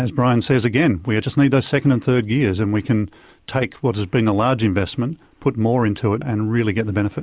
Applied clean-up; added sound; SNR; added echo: none; none; none; none.